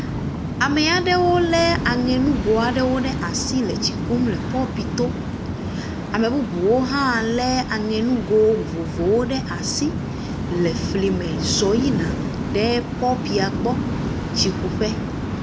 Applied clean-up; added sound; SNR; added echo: none; Waves, surf; 4 dB; none.